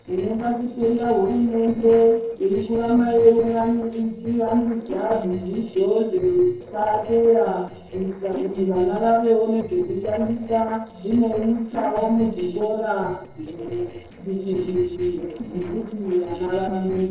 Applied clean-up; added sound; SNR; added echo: neural separator model SepFormer DNS4.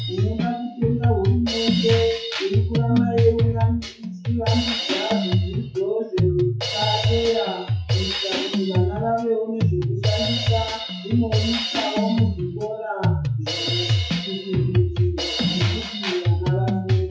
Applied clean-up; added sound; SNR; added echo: classical method WPE with log-MMSE.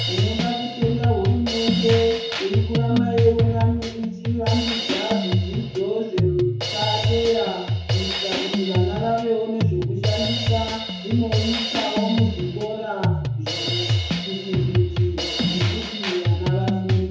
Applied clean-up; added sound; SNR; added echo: none; Drum kit; -2 dB; reverberation time 0.9 s.